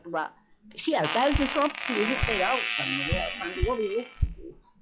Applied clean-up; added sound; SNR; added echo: classical method log-MMSE.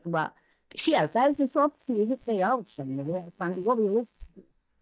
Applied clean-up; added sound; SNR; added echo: neural mask model DeepFilterNet 3.